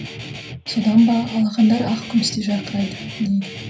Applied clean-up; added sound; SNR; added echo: none; Guitar; 13 dB; reverberation time 0.3 s.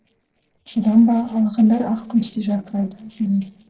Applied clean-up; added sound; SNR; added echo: neural separator model SepFormer DNS4.